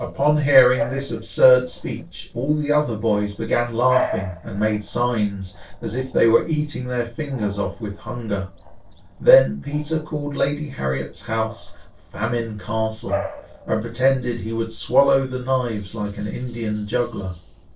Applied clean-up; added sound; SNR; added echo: neural separator model SepFormer DNS4.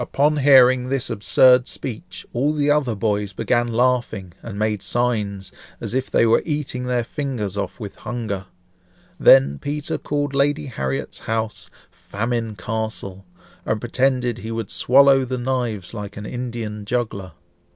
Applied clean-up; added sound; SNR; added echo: none; none; none; none.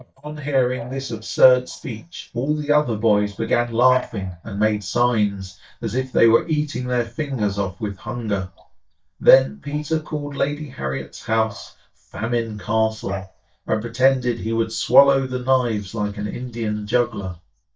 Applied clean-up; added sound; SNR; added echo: neural mask model DeepFilterNet 3.